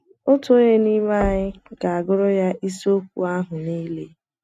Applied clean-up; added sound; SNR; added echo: neural mask model RNNoise.